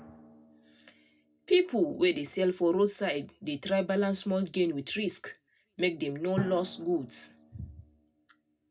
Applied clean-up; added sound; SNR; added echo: none; Drum; 18 dB; reverberation time 0.2 s.